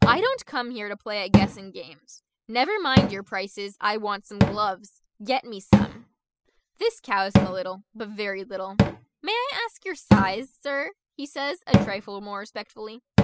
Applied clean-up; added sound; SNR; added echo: classical method spectral subtraction.